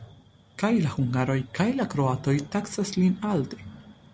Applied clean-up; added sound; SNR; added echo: none; none; none; none.